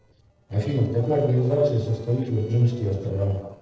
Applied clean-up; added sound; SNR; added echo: neural separator model SepFormer DNS4.